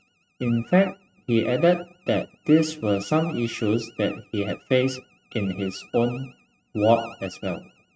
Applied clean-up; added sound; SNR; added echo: neural mask model RNNoise.